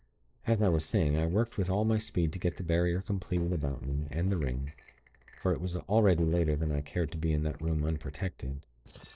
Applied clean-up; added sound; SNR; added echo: neural separator model SepFormer DNS4.